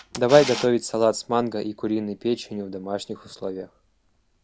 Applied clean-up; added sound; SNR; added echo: none; Camera; 16 dB; none.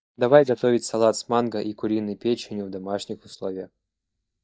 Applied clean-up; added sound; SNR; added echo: neural mask model DeepFilterNet 3.